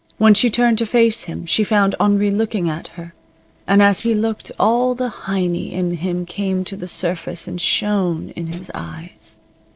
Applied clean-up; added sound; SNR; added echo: neural separator model SepFormer DNS4.